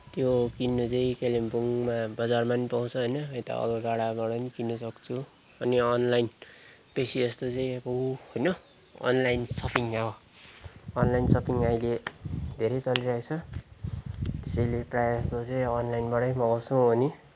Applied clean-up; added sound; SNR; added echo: none; none; none; none.